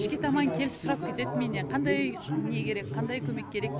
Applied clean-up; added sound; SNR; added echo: none; none; none; none.